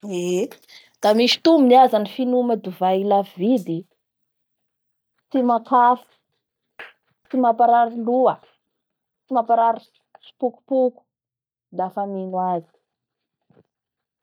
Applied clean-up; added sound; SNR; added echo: neural mask model DeepFilterNet 3.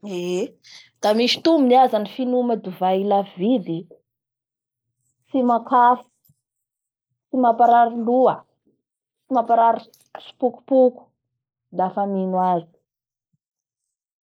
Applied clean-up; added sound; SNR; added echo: neural mask model Resemble Enhance denoiser.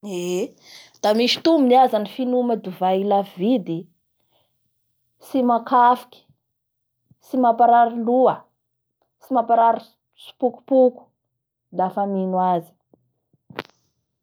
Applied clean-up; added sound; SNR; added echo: none; none; none; none.